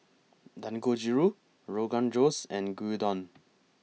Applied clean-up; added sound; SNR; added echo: none; none; none; none.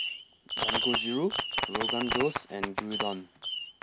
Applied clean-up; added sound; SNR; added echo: none; Fireworks; -2 dB; none.